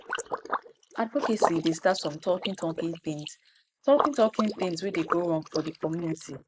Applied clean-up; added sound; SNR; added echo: neural mask model Resemble Enhance denoiser.